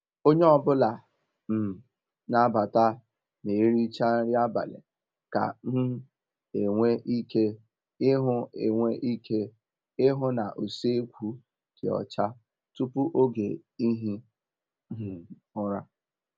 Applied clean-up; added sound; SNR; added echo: none; none; none; none.